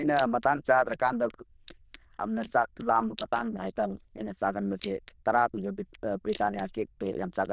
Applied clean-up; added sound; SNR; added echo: neural diffusion model UNIVERSE++.